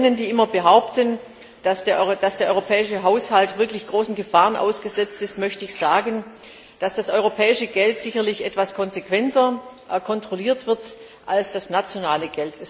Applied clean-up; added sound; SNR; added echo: none; none; none; none.